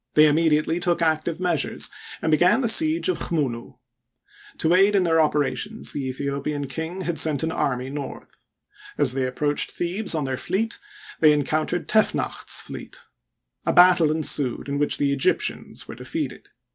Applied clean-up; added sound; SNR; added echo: none; none; none; none.